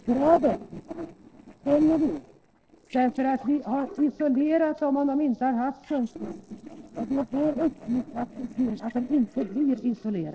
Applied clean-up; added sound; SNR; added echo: neural separator model SepFormer DNS4.